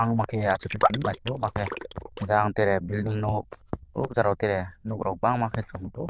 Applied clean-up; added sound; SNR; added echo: neural diffusion model UNIVERSE++.